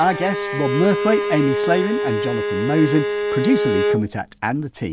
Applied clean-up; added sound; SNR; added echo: none; Bowed string instrument; 2 dB; none.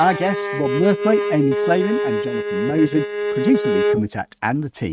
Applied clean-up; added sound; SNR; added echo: neural mask model RNNoise.